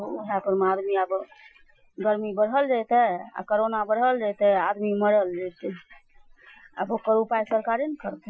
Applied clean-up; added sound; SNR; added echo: classical method Wiener filter.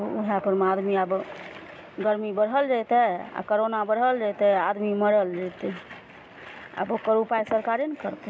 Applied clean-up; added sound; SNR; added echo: none; none; none; none.